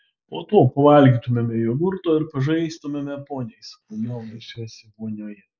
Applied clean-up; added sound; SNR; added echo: neural mask model Resemble Enhance denoiser.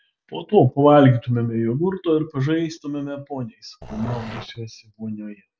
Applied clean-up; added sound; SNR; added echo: none; Growling; 14 dB; none.